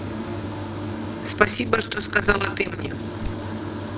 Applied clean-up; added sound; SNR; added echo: neural separator model SepFormer DNS4.